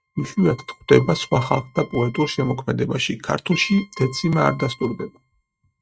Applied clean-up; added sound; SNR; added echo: neural mask model RNNoise.